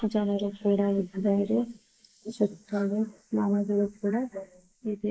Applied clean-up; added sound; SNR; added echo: neural mask model Resemble Enhance denoiser.